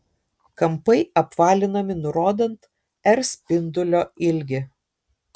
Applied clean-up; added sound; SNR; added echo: none; none; none; none.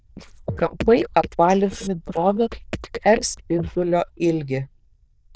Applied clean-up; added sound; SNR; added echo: neural diffusion model UNIVERSE++.